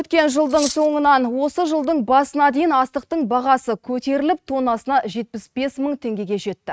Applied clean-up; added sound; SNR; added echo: neural mask model RNNoise.